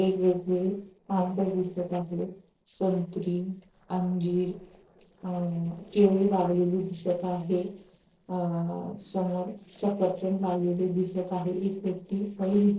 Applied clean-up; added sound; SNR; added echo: neural separator model SepFormer DNS4.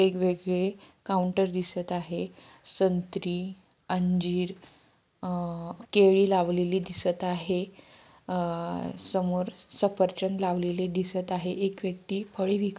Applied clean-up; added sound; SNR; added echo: none; none; none; none.